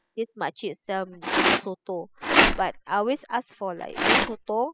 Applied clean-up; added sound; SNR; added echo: classical method spectral subtraction.